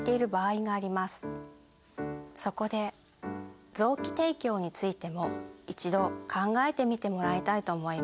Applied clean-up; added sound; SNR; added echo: none; none; none; none.